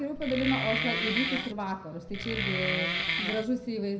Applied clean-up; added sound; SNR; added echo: none; Wood; 0 dB; reverberation time 0.5 s.